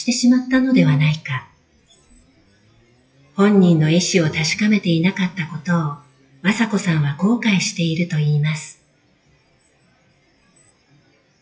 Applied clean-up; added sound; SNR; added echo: classical method WPE with log-MMSE.